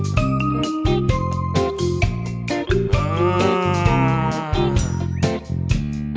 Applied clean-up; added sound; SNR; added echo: none; none; none; none.